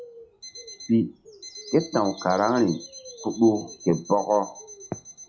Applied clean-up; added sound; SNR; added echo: classical method log-MMSE.